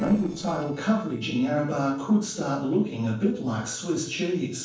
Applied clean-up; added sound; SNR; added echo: neural separator model SepFormer DNS4.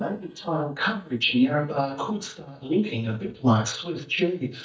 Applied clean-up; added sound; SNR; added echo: neural mask model DeepFilterNet 3.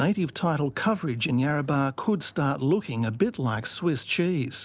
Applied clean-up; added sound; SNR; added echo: none; none; none; none.